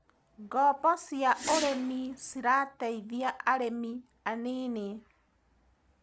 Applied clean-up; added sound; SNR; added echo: none; Whoosh, swoosh, swish; 8 dB; none.